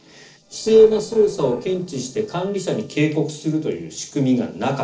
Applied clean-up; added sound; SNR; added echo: neural separator model SepFormer DNS4.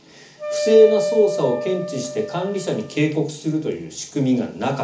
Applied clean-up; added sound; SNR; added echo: none; Wind instrument, woodwind instrument; 6 dB; reverberation time 0.4 s.